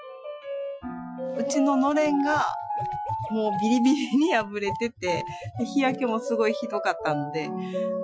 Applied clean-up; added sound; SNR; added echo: classical method Wiener filter.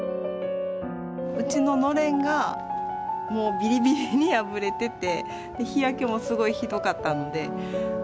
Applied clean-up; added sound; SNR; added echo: none; none; none; none.